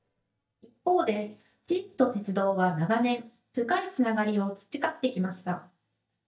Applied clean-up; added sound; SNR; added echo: neural mask model DeepFilterNet 3.